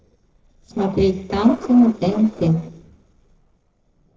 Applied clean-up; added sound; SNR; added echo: neural separator model SepFormer DNS4.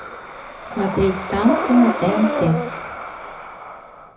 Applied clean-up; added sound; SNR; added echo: none; Breathing; 5 dB; reverberation time 0.4 s.